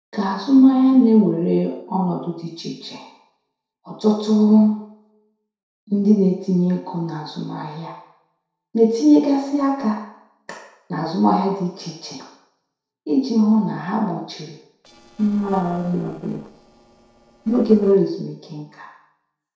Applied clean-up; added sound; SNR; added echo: neural separator model SepFormer DNS4.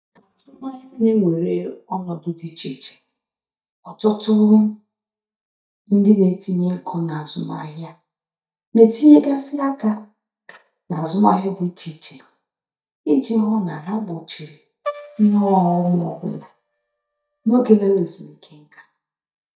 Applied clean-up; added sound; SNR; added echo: neural mask model DeepFilterNet 3.